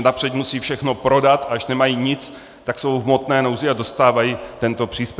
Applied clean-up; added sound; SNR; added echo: none; none; none; none.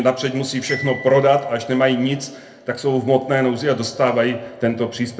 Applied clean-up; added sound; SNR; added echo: none; Glockenspiel; 17 dB; reverberation time 0.3 s.